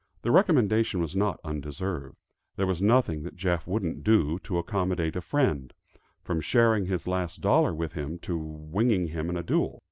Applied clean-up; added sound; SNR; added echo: none; none; none; none.